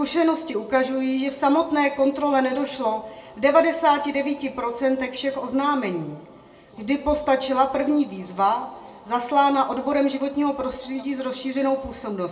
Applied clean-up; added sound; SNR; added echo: none; none; none; reverberation time 0.5 s.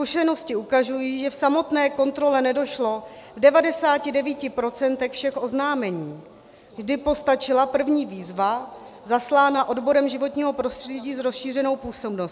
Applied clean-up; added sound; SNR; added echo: none; none; none; none.